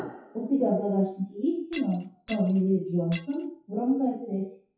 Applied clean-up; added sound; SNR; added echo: classical method WPE with log-MMSE.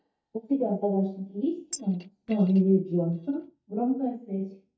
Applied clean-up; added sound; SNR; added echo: neural mask model DeepFilterNet 3.